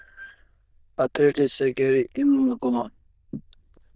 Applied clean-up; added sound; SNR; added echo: neural diffusion model UNIVERSE++.